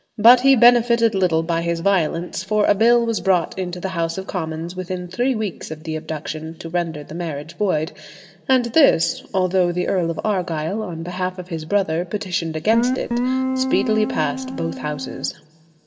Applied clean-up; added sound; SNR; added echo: none; Guitar; 3 dB; reverberation time 1.3 s.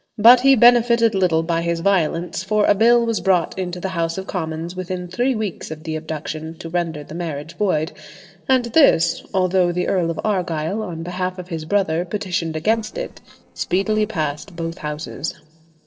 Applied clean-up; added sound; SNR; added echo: neural separator model SepFormer DNS4.